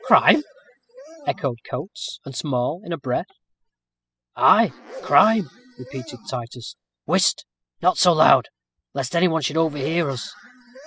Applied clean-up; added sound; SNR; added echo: classical method spectral subtraction.